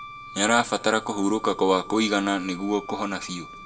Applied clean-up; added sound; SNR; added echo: none; Wind instrument, woodwind instrument; 17 dB; reverberation time 0.2 s.